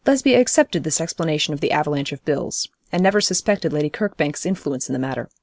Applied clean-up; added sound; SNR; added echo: none; none; none; none.